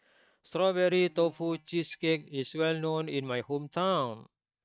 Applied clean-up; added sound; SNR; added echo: neural mask model DeepFilterNet 3.